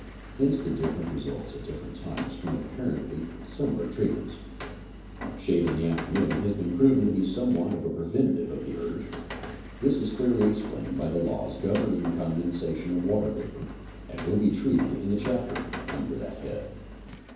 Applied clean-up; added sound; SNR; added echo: none; Rain; 11 dB; reverberation time 0.9 s.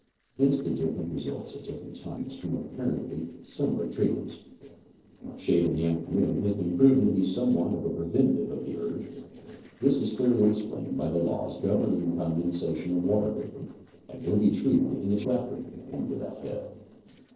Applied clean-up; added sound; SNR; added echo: neural separator model SepFormer DNS4.